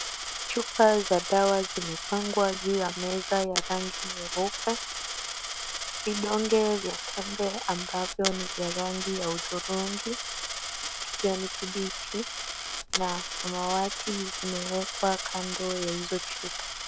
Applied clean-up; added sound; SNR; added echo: none; Coin (dropping); 4 dB; none.